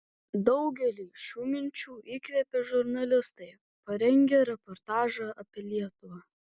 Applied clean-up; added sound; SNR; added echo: none; none; none; none.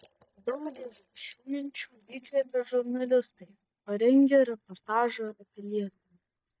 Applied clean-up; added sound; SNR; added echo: neural mask model DeepFilterNet 3.